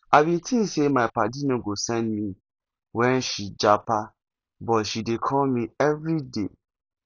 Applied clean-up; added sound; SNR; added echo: none; none; none; none.